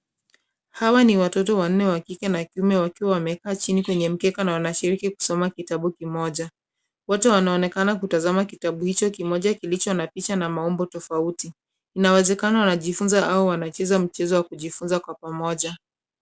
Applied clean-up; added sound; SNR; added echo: none; none; none; none.